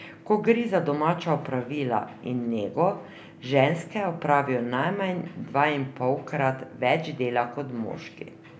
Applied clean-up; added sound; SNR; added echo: none; none; none; none.